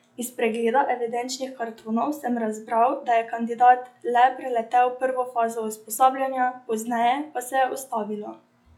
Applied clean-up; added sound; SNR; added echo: classical method log-MMSE.